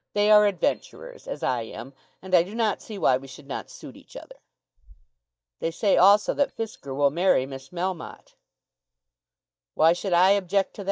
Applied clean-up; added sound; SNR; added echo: neural mask model DeepFilterNet 3.